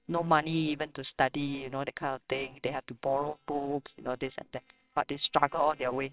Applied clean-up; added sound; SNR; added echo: neural separator model SepFormer WHAMR!.